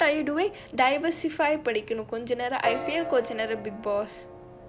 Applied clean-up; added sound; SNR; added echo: none; Piano; 12 dB; none.